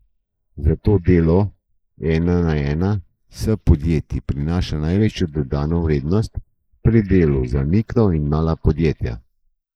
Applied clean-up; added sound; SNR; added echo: neural mask model Resemble Enhance denoiser.